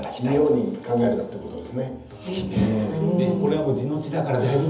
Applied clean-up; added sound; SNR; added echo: none; none; none; reverberation time 0.7 s.